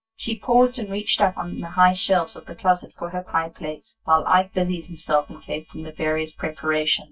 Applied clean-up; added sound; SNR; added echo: neural mask model DeepFilterNet 3.